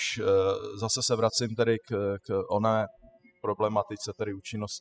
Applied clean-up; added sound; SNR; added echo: classical method spectral subtraction.